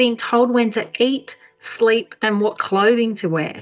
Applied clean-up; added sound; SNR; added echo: neural mask model DeepFilterNet 3.